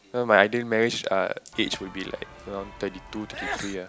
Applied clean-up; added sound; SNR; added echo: none; Sneeze / Church bell; 12 dB; none.